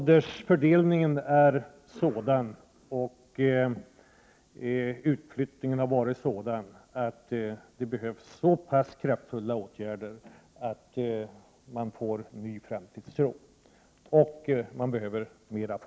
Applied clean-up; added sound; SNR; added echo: none; none; none; none.